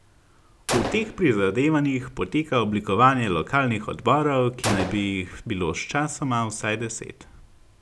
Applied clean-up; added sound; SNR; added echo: none; Gunshot, gunfire; 12 dB; none.